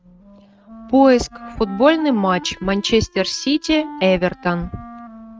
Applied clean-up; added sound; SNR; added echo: neural mask model RNNoise.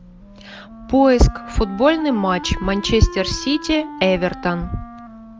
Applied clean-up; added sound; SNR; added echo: none; Wind instrument, woodwind instrument; 15 dB; none.